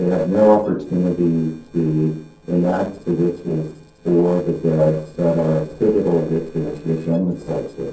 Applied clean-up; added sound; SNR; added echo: neural separator model SepFormer DNS4.